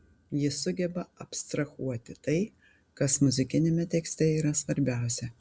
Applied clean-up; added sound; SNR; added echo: none; none; none; none.